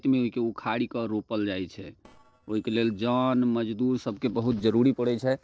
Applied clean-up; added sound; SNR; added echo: neural separator model SepFormer DNS4.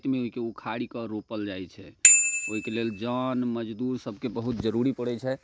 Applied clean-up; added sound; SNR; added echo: none; Bicycle bell; -4 dB; none.